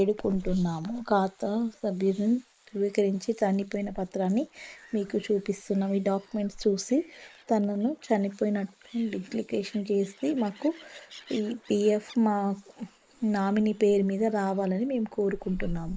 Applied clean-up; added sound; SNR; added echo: neural mask model Resemble Enhance denoiser.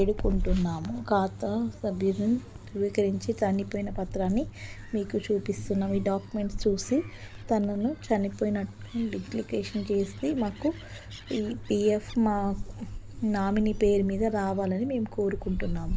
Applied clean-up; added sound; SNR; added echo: none; Gull, seagull; 9 dB; none.